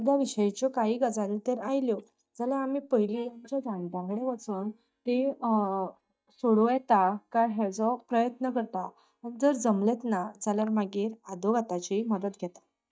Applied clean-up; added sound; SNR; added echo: neural mask model DeepFilterNet 3.